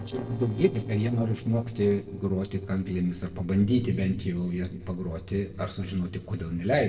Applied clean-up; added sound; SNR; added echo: neural separator model SepFormer DNS4.